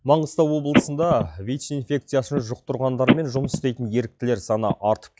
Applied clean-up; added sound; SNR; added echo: classical method log-MMSE.